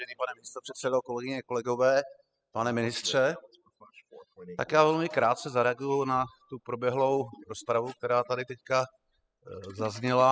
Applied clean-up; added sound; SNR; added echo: classical method spectral subtraction.